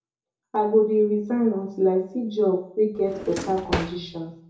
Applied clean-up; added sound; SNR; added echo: none; Drawer open or close; 8 dB; reverberation time 0.6 s.